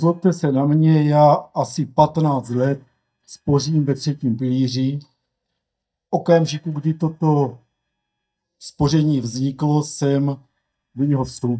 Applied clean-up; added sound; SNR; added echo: neural mask model DeepFilterNet 3.